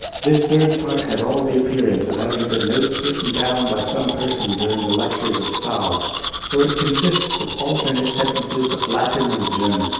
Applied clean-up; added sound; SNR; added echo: none; Domestic sounds, home sounds; 3 dB; reverberation time 1.2 s.